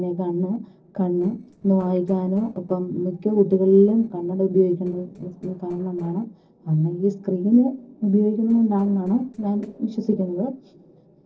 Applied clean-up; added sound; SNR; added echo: neural separator model SepFormer DNS4.